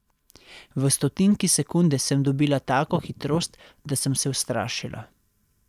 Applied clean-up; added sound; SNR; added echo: neural mask model DeepFilterNet 3.